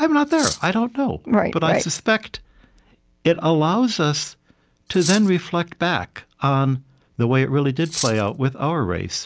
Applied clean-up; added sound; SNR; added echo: none; Cutlery, silverware; 9 dB; none.